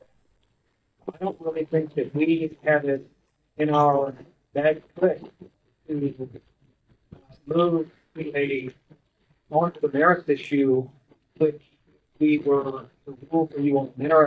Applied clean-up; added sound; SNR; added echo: neural mask model DeepFilterNet 3.